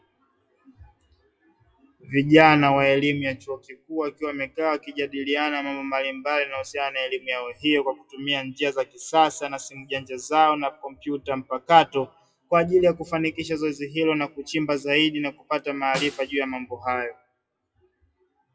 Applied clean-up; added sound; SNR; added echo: classical method WPE with log-MMSE.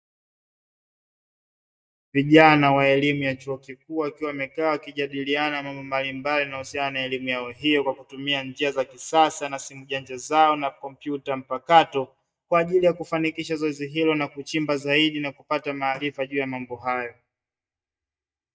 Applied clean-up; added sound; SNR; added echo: neural mask model DeepFilterNet 3.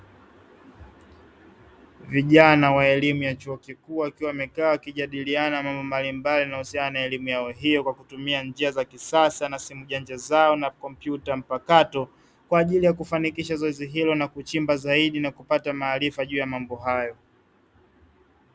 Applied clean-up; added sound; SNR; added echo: none; none; none; none.